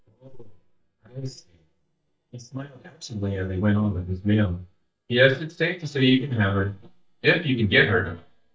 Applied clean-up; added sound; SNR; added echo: neural mask model DeepFilterNet 3.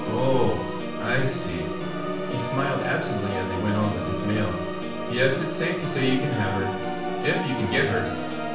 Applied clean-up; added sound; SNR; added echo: none; Organ; 3 dB; reverberation time 0.5 s.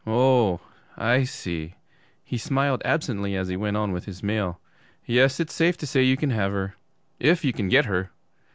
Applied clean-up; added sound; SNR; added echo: none; none; none; none.